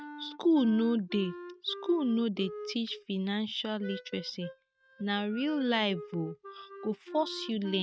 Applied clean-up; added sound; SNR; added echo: neural mask model RNNoise.